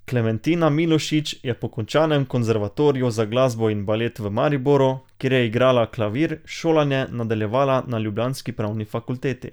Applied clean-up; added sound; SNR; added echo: none; none; none; none.